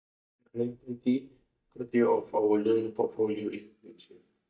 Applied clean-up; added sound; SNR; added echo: neural mask model DeepFilterNet 3.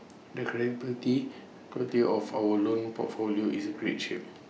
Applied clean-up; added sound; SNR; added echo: none; none; none; none.